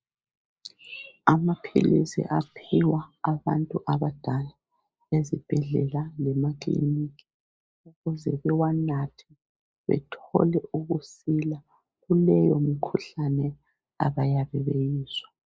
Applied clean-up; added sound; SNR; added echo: neural mask model Resemble Enhance denoiser.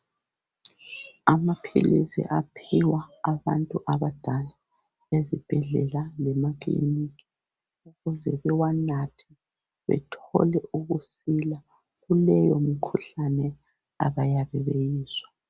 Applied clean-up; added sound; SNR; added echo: none; none; none; none.